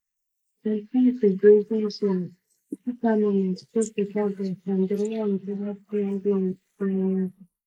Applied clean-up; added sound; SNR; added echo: neural mask model Resemble Enhance denoiser.